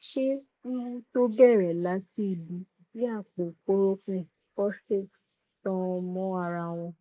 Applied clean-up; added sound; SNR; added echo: neural mask model Resemble Enhance denoiser.